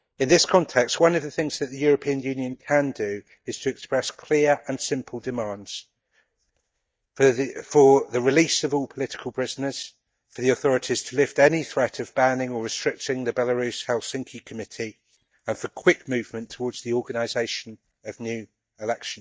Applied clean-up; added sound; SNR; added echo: neural mask model DeepFilterNet 3.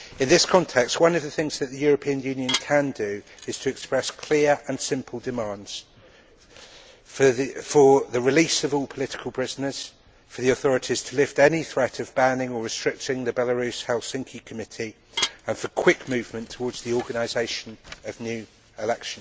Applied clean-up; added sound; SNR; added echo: none; Dishes, pots, and pans / Glass; 13 dB; none.